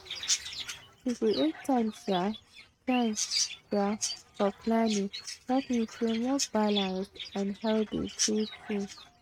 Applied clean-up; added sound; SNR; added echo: neural mask model RNNoise.